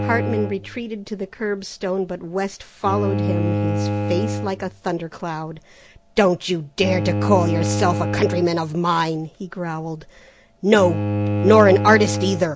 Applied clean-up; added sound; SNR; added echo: none; Bowed string instrument; 4 dB; none.